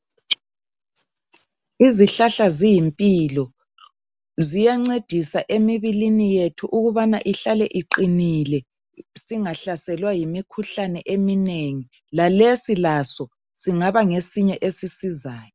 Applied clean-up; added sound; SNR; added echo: none; none; none; none.